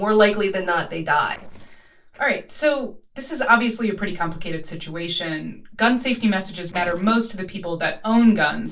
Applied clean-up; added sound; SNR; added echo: neural separator model SepFormer DNS4.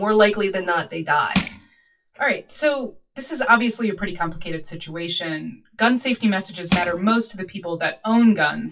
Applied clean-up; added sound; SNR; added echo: classical method WPE with log-MMSE.